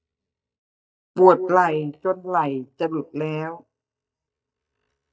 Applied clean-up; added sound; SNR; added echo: neural mask model DeepFilterNet 3.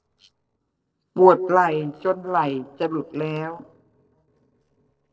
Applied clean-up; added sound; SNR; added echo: neural separator model SepFormer DNS4.